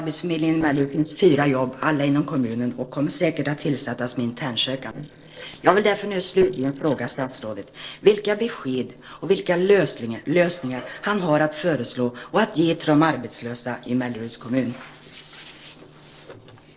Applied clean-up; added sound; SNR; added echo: neural separator model SepFormer DNS4.